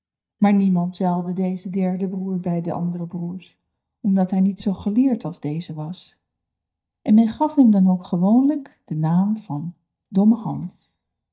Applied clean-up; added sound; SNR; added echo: neural mask model DeepFilterNet 3.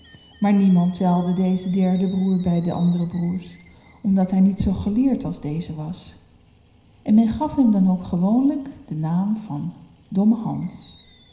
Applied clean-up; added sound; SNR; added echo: none; Boiling / Alarm; 19 dB; reverberation time 0.9 s.